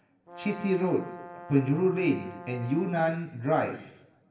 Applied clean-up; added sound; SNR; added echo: none; Brass instrument; 16 dB; reverberation time 0.9 s.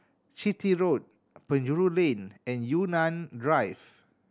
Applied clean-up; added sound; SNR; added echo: none; none; none; none.